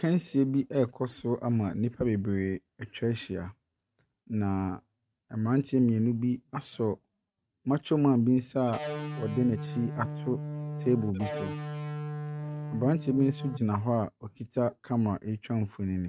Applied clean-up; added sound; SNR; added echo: neural mask model RNNoise.